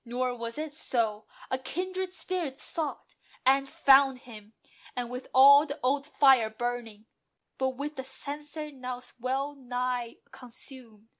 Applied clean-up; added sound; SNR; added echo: none; none; none; none.